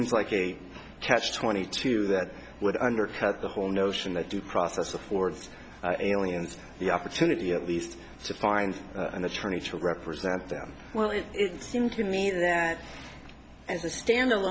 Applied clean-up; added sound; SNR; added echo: none; none; none; none.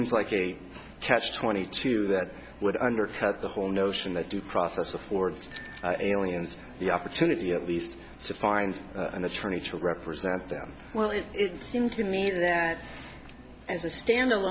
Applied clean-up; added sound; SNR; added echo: none; Bicycle bell; 16 dB; none.